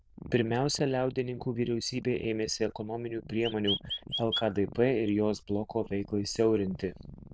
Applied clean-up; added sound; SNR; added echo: neural diffusion model UNIVERSE++.